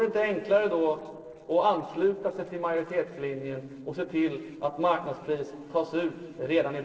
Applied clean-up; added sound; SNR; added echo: neural separator model SepFormer DNS4.